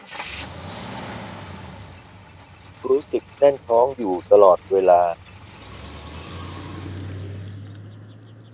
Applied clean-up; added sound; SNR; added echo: none; Car; 14 dB; none.